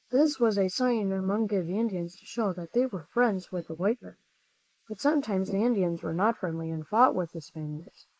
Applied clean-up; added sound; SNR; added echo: neural mask model Resemble Enhance denoiser.